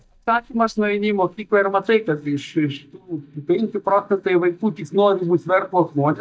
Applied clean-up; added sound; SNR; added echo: neural mask model DeepFilterNet 3.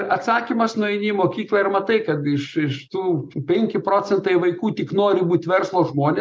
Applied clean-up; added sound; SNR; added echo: none; none; none; none.